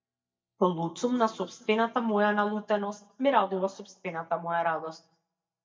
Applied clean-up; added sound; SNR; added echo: neural mask model DeepFilterNet 3.